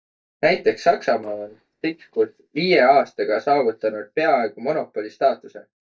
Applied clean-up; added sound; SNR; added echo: neural mask model DeepFilterNet 3.